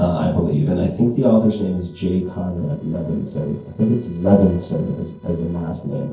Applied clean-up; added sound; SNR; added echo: neural separator model SepFormer DNS4.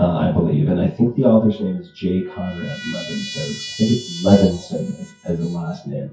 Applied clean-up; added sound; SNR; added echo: classical method WPE with log-MMSE.